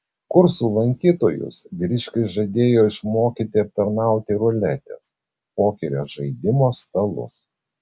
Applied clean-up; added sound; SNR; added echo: none; none; none; none.